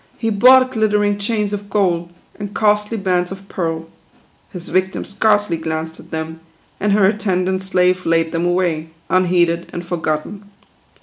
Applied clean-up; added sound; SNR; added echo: none; none; none; none.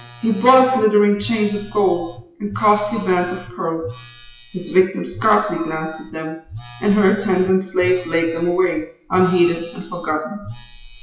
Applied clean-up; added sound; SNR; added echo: classical method WPE with log-MMSE.